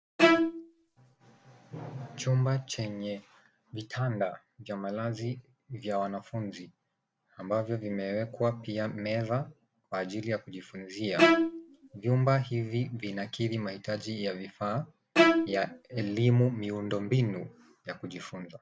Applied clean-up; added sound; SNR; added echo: none; Bowed string instrument; -5 dB; none.